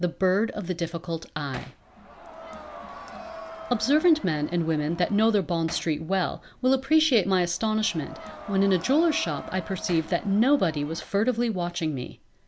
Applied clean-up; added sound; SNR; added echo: none; Crowd + Hammer; 15 dB; none.